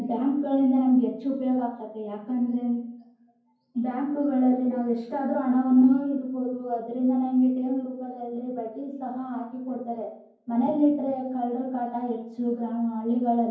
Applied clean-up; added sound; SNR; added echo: none; none; none; reverberation time 0.9 s.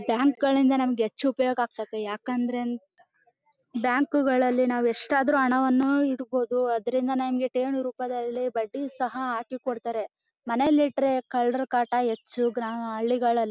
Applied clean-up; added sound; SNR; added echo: none; none; none; none.